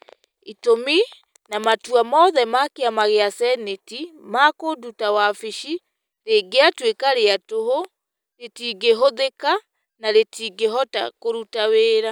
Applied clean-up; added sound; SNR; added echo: none; none; none; none.